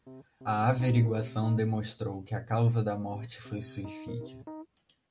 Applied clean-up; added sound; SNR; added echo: none; Piano; 15 dB; none.